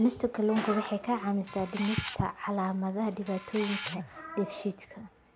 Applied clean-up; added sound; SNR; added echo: none; Camera; 12 dB; none.